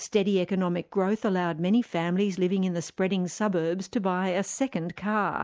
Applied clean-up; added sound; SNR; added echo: none; none; none; none.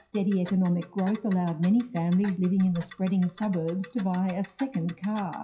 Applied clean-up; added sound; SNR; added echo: classical method WPE with log-MMSE.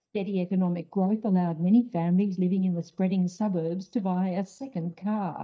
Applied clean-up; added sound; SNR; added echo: neural mask model DeepFilterNet 3.